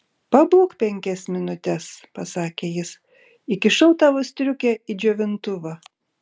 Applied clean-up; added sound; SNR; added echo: none; none; none; none.